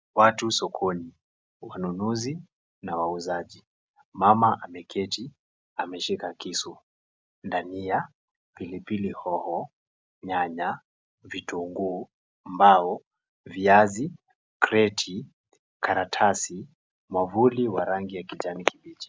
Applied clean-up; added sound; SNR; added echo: none; none; none; none.